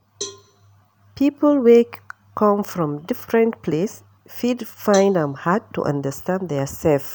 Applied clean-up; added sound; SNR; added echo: none; Cowbell; 20 dB; none.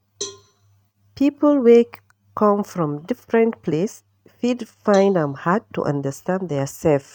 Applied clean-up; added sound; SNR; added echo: neural mask model RNNoise.